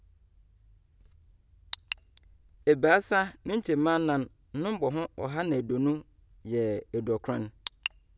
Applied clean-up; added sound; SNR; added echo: none; none; none; none.